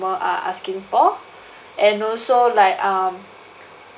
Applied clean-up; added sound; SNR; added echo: none; none; none; none.